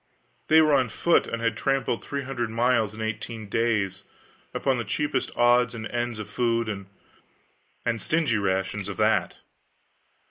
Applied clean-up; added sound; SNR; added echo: neural mask model Resemble Enhance denoiser.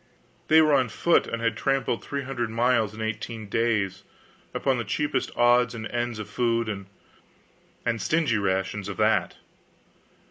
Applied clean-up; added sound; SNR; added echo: none; none; none; none.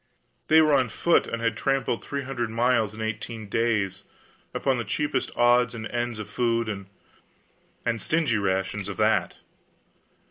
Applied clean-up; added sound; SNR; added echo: neural separator model SepFormer DNS4.